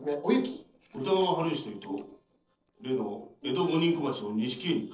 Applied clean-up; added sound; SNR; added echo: neural separator model SepFormer DNS4.